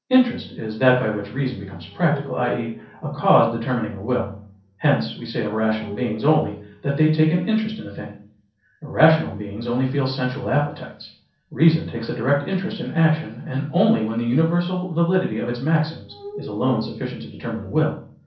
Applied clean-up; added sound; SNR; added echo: neural separator model SepFormer DNS4.